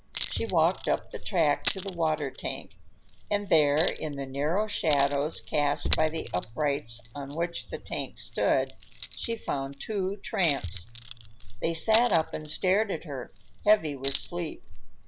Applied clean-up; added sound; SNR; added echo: none; Chink, clink; 7 dB; none.